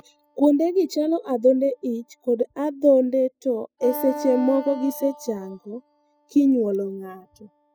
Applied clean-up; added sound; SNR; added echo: classical method spectral subtraction.